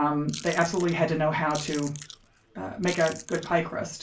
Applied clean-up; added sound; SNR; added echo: none; Chewing, mastication / Crushing; 15 dB; reverberation time 0.3 s.